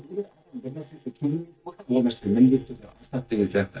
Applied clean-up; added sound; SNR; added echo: neural mask model DeepFilterNet 3.